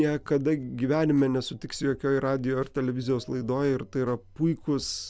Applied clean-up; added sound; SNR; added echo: none; none; none; none.